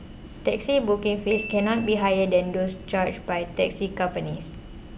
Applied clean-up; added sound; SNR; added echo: none; Bicycle bell; 15 dB; none.